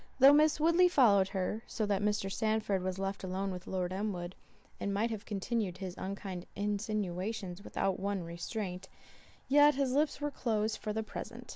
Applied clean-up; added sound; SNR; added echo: none; none; none; none.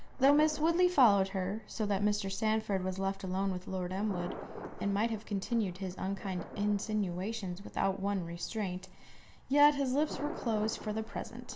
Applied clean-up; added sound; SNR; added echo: none; Thunder; 16 dB; reverberation time 0.5 s.